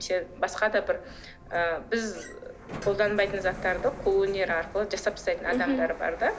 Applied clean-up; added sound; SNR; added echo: none; Sliding door; 15 dB; none.